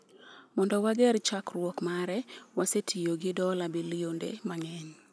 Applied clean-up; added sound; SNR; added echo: none; none; none; none.